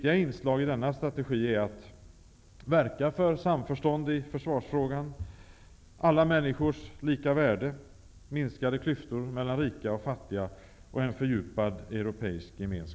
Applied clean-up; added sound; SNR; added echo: none; none; none; none.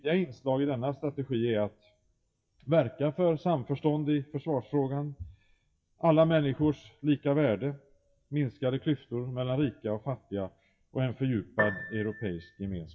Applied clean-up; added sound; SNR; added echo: classical method WPE with log-MMSE.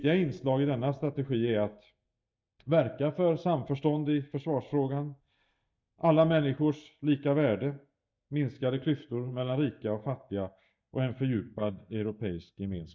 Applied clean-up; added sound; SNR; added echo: neural mask model DeepFilterNet 3.